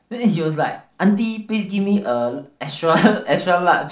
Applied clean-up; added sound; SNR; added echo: none; none; none; reverberation time 0.4 s.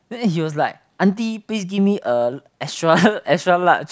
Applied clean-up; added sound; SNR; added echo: none; none; none; none.